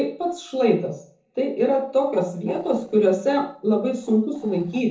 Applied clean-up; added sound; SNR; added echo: neural separator model SepFormer DNS4.